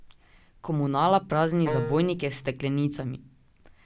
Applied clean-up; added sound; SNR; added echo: none; Wind instrument, woodwind instrument; 6 dB; none.